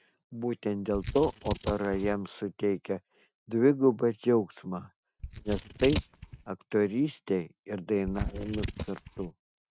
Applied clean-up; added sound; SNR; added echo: neural mask model RNNoise.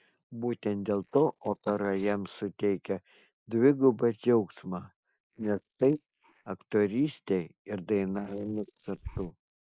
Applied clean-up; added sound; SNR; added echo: neural mask model Resemble Enhance denoiser.